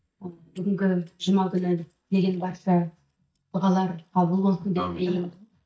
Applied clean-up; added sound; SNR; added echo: neural mask model DeepFilterNet 3.